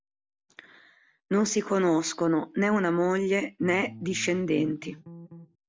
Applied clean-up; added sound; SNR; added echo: none; Bass guitar; 17 dB; none.